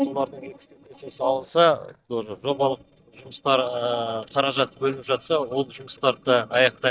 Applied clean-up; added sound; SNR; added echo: neural mask model DeepFilterNet 3.